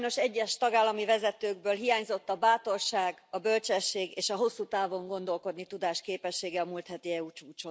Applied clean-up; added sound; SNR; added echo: none; none; none; none.